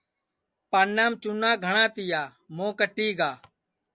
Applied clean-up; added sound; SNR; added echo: none; none; none; none.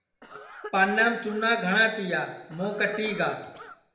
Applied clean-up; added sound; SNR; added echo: none; Cough; 17 dB; reverberation time 0.8 s.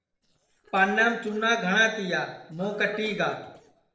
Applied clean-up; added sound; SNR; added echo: neural separator model SepFormer DNS4.